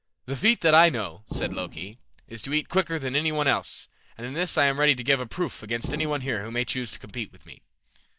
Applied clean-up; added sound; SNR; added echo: neural mask model DeepFilterNet 3.